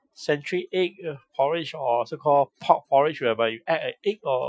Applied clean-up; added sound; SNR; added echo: classical method Wiener filter.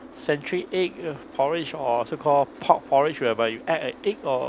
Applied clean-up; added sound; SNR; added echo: none; Boat, Water vehicle; 19 dB; none.